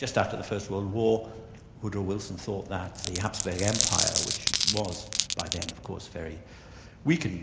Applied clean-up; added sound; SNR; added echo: none; Glass; -1 dB; none.